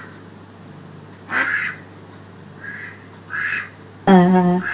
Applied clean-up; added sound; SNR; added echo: none; Fowl; 7 dB; reverberation time 0.2 s.